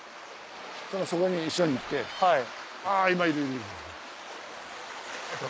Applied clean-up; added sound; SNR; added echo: none; Cat; 19 dB; none.